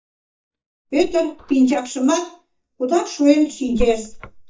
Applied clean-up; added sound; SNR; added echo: neural mask model DeepFilterNet 3.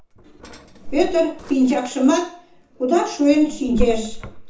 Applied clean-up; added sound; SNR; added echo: none; Drawer open or close; 9 dB; reverberation time 0.5 s.